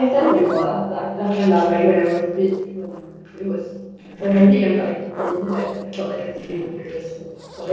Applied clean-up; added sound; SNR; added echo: neural separator model SepFormer DNS4.